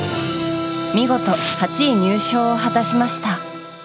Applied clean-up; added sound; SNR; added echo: none; Domestic sounds, home sounds; 15 dB; none.